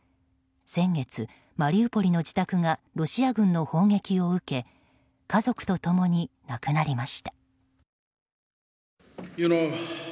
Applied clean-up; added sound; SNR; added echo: none; none; none; none.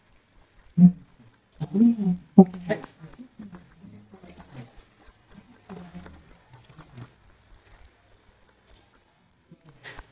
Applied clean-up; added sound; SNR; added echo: neural mask model DeepFilterNet 3.